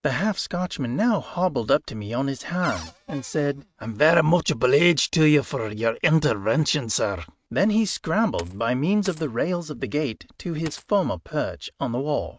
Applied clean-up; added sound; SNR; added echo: neural mask model RNNoise.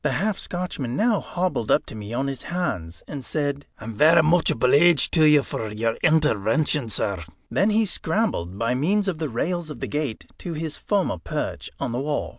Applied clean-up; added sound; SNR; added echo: none; none; none; none.